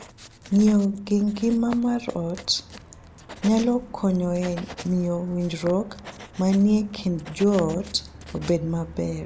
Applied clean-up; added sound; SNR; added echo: none; Writing; 17 dB; none.